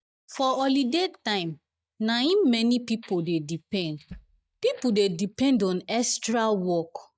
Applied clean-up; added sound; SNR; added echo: neural mask model DeepFilterNet 3.